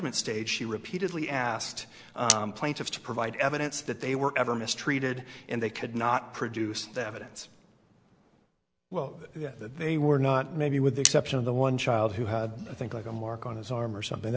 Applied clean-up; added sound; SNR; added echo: none; Cutlery, silverware; 2 dB; none.